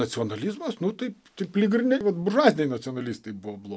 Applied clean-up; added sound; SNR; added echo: none; none; none; none.